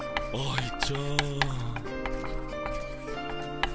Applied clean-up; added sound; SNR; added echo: none; Writing; 0 dB; none.